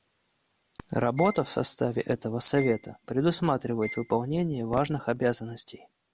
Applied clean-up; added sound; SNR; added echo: none; Bowed string instrument; 14 dB; none.